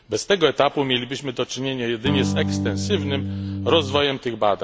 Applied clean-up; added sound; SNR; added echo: none; Electric guitar / Strum; 2 dB; none.